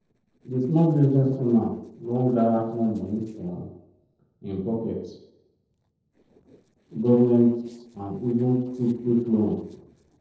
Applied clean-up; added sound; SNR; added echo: neural separator model SepFormer DNS4.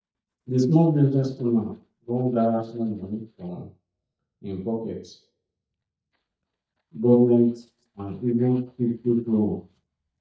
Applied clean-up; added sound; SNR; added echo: neural mask model DeepFilterNet 3.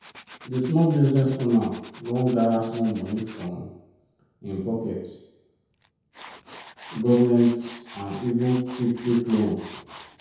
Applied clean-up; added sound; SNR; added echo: none; Tools; 19 dB; reverberation time 0.9 s.